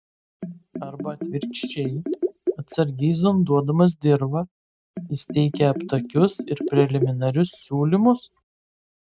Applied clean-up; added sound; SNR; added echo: neural mask model RNNoise.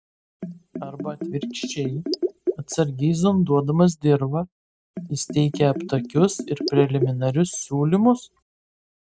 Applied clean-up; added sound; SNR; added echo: none; Bathtub (filling or washing); 9 dB; none.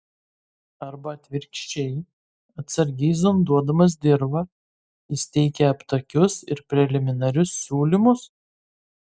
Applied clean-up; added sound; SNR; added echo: none; none; none; none.